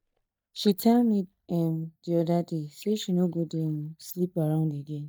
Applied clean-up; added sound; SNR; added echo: neural mask model DeepFilterNet 3.